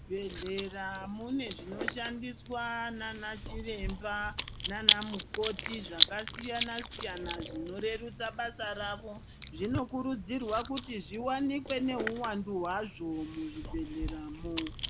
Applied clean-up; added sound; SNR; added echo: none; Chewing, mastication; 1 dB; none.